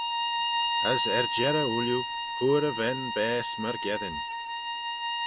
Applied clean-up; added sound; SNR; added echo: none; Bowed string instrument; 0 dB; none.